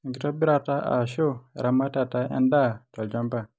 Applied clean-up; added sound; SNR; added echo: none; none; none; none.